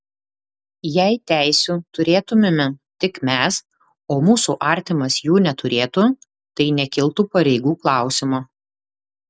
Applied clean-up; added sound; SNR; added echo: none; none; none; none.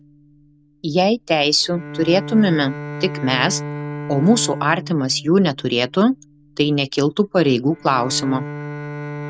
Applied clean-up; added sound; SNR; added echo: none; Bowed string instrument; 12 dB; none.